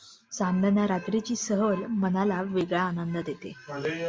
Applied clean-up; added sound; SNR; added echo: none; none; none; none.